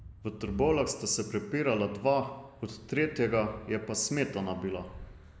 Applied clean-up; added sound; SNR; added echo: none; Thunder; 18 dB; none.